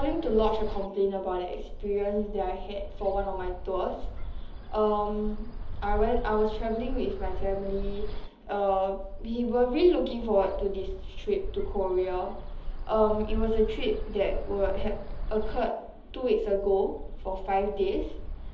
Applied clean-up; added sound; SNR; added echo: none; Bird; 5 dB; reverberation time 1.2 s.